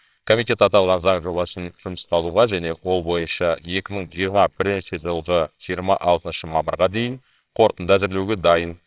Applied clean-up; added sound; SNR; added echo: neural separator model SepFormer WHAMR!.